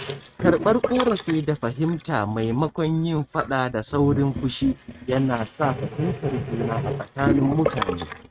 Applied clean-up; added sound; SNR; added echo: neural mask model RNNoise.